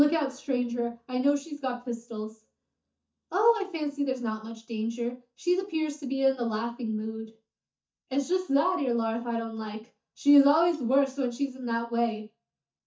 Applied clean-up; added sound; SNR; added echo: neural mask model DeepFilterNet 3.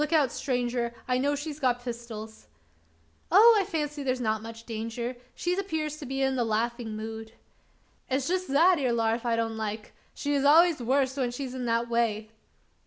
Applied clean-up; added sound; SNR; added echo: none; none; none; none.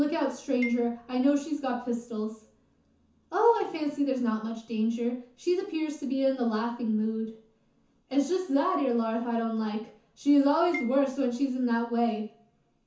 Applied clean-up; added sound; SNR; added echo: none; Marimba, xylophone; 16 dB; reverberation time 0.9 s.